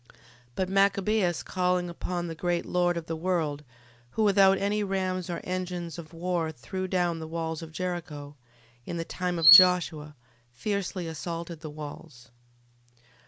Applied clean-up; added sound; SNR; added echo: none; Chirp, tweet; -3 dB; none.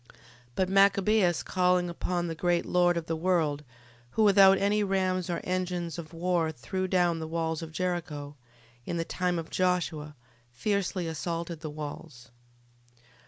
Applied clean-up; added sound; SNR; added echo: none; none; none; none.